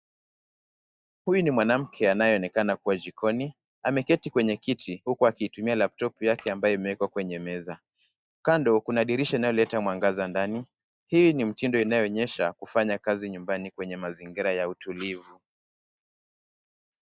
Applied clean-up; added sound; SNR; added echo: neural mask model DeepFilterNet 3.